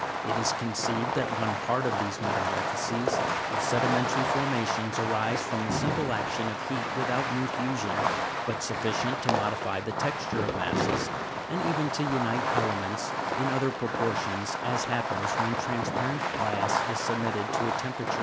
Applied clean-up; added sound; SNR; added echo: none; Fireworks; -3 dB; none.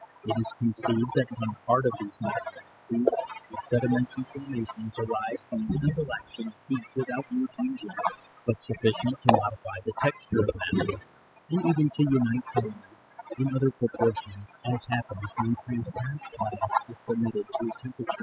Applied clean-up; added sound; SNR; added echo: classical method spectral subtraction.